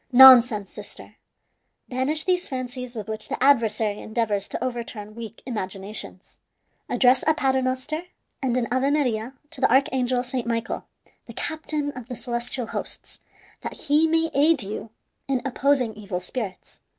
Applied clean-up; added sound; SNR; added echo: none; none; none; none.